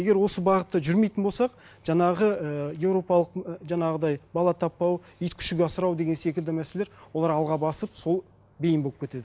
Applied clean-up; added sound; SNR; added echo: none; none; none; none.